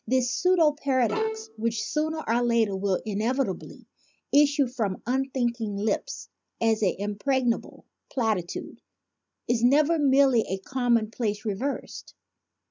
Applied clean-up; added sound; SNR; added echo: none; Bowed string instrument; 6 dB; none.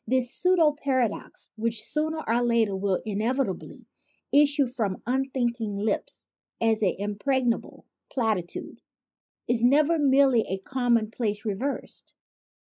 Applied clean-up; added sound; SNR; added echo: neural mask model Resemble Enhance denoiser.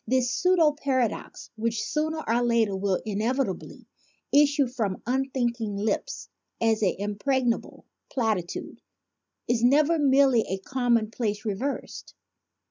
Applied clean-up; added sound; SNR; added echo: none; none; none; none.